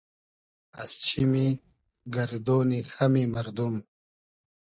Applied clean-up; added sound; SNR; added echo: neural mask model DeepFilterNet 3.